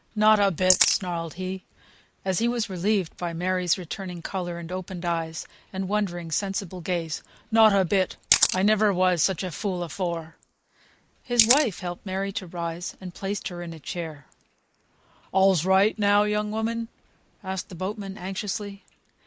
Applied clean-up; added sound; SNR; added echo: neural mask model Resemble Enhance denoiser.